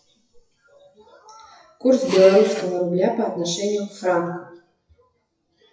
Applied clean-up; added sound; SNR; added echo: classical method WPE with log-MMSE.